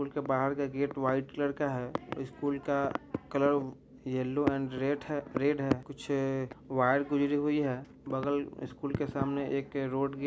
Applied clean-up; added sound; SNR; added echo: none; none; none; none.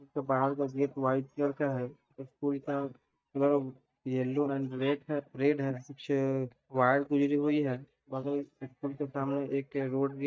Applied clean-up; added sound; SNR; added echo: neural mask model DeepFilterNet 3.